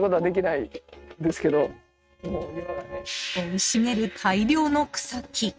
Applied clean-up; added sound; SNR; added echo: neural mask model RNNoise.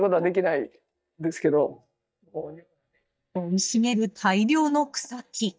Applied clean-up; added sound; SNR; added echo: neural mask model DeepFilterNet 3.